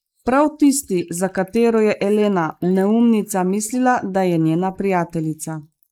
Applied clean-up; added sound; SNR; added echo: neural mask model Resemble Enhance denoiser.